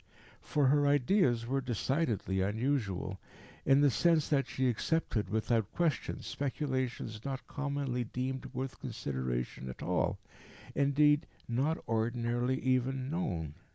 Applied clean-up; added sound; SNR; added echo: none; none; none; none.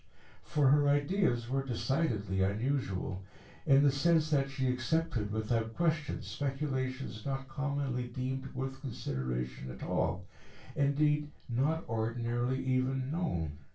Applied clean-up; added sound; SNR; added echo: none; none; none; reverberation time 0.2 s.